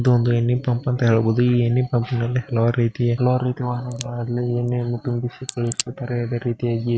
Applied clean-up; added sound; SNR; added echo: neural mask model RNNoise.